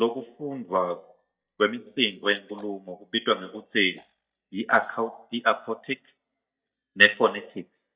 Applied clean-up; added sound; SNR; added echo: neural mask model DeepFilterNet 3.